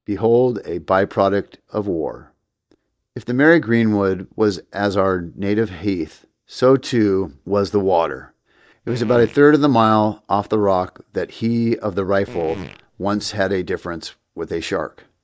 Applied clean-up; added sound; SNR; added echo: neural mask model DeepFilterNet 3.